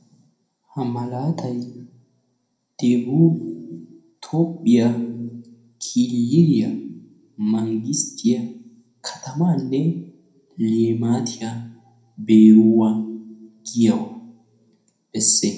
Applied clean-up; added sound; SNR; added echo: none; none; none; reverberation time 0.4 s.